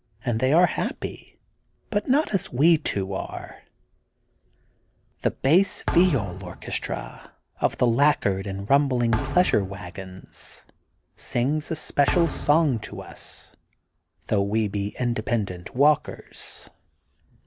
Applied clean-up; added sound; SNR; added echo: none; Thump, thud; 8 dB; none.